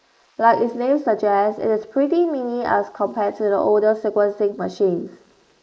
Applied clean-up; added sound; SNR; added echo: neural mask model Resemble Enhance denoiser.